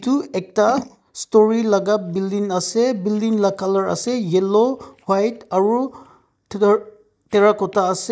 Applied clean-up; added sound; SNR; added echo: neural mask model DeepFilterNet 3.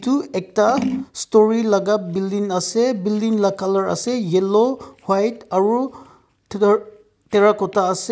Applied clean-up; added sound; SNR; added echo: none; Scissors; 17 dB; none.